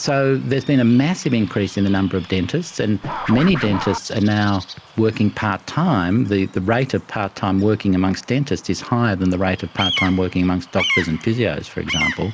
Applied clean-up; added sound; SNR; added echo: none; Scratching (performance technique) + Bird vocalization, bird call, bird song; 11 dB; none.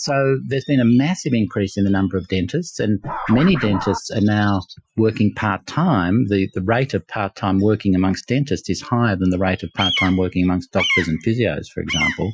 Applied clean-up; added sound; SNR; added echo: classical method Wiener filter.